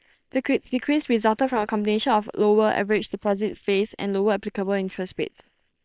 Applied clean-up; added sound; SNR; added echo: neural separator model SepFormer WHAM!.